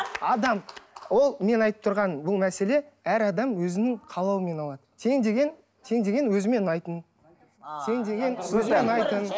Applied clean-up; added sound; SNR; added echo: none; none; none; none.